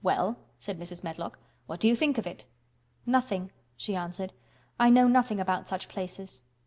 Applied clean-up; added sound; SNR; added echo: none; none; none; none.